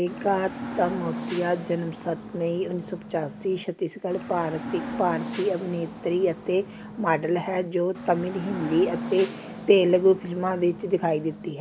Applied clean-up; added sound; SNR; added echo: none; Hiss / Bus / Engine; 11 dB; none.